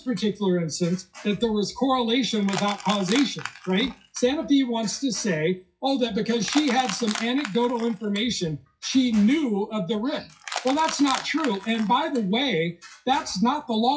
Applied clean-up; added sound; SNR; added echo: classical method WPE with log-MMSE.